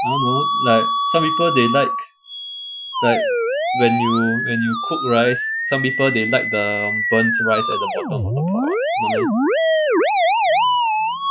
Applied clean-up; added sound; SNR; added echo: classical method Wiener filter.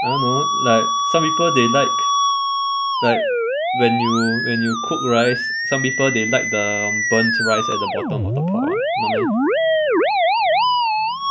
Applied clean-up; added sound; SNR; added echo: none; Musical instrument; -3 dB; none.